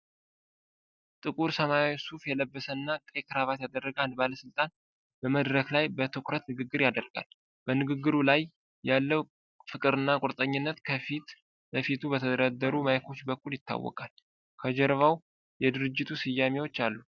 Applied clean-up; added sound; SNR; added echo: none; none; none; none.